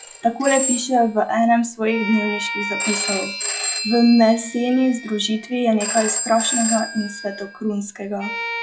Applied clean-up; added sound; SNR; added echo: classical method log-MMSE.